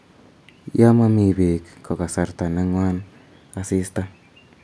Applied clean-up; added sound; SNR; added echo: none; none; none; none.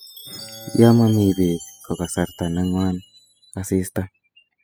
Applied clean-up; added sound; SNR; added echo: classical method spectral subtraction.